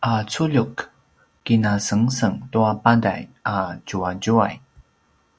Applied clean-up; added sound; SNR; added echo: none; none; none; none.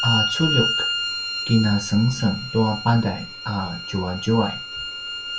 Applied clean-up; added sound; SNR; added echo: none; Bowed string instrument; 5 dB; reverberation time 0.2 s.